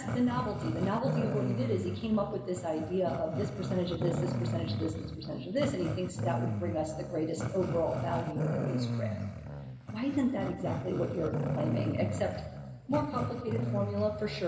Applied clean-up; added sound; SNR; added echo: none; Growling; 1 dB; reverberation time 1.3 s.